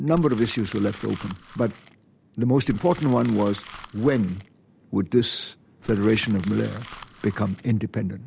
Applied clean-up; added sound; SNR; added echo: none; Crumpling, crinkling; 17 dB; none.